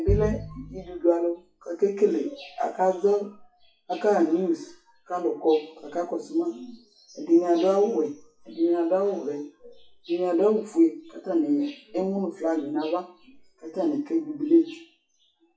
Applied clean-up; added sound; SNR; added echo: classical method WPE with log-MMSE.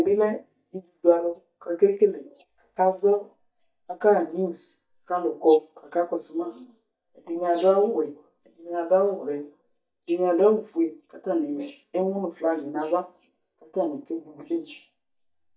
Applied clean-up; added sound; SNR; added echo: neural mask model DeepFilterNet 3.